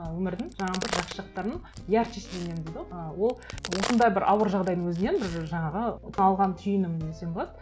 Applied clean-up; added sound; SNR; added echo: none; Crack; 12 dB; none.